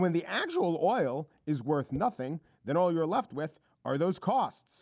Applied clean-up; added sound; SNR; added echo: none; none; none; none.